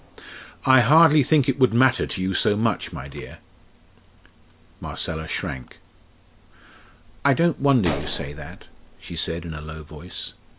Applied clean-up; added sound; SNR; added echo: none; Gunshot, gunfire; 19 dB; none.